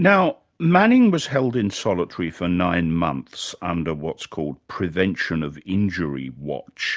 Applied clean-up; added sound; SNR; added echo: none; none; none; none.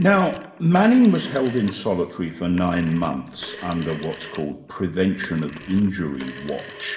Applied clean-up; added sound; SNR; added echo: none; Telephone; 17 dB; reverberation time 1.8 s.